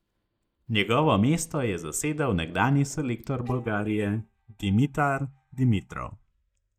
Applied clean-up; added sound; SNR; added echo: neural mask model DeepFilterNet 3.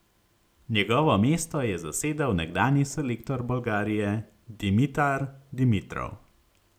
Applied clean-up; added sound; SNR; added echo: none; none; none; none.